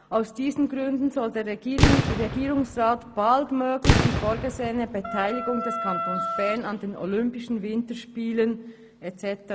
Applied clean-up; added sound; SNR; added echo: none; Fireworks + Wind instrument, woodwind instrument; -1 dB; none.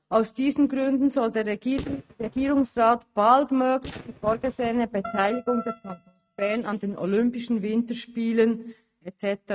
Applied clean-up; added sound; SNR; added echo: neural mask model RNNoise.